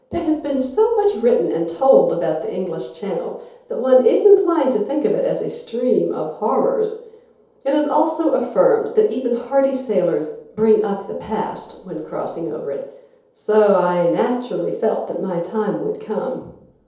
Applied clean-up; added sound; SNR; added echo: none; none; none; reverberation time 0.8 s.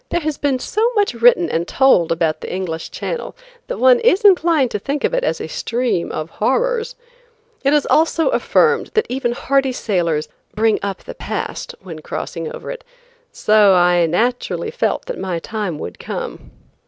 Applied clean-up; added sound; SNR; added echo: none; none; none; none.